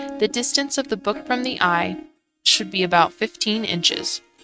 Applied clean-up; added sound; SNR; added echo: neural mask model RNNoise.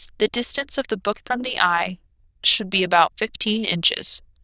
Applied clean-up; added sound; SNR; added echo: neural diffusion model UNIVERSE++.